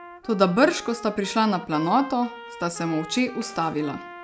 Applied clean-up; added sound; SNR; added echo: none; Trumpet; 15 dB; none.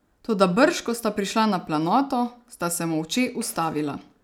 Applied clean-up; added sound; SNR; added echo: none; none; none; none.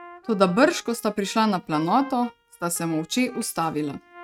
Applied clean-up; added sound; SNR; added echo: neural mask model RNNoise.